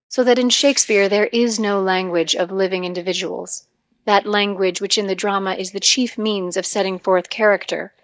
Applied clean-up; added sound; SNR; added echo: neural mask model DeepFilterNet 3.